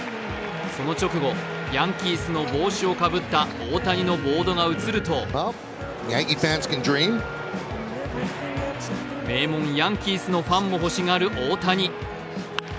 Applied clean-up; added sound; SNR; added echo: none; Wind instrument, woodwind instrument; 16 dB; none.